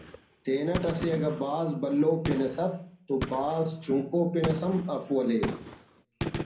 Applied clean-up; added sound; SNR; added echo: none; Gunshot, gunfire; 10 dB; reverberation time 0.6 s.